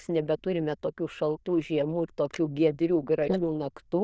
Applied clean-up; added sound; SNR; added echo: neural diffusion model UNIVERSE++.